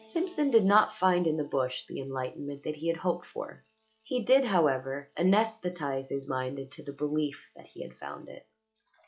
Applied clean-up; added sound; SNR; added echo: classical method log-MMSE.